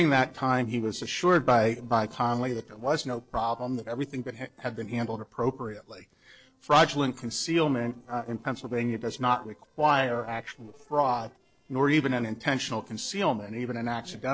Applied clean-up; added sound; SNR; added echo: neural separator model SepFormer DNS4.